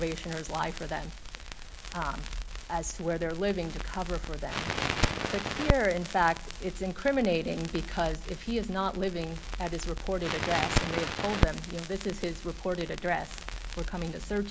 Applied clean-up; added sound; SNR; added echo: none; Crackle; 2 dB; none.